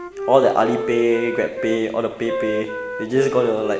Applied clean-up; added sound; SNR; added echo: none; Wind instrument, woodwind instrument; 7 dB; reverberation time 1.0 s.